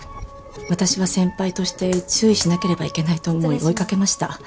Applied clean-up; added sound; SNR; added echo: none; Clapping; 17 dB; none.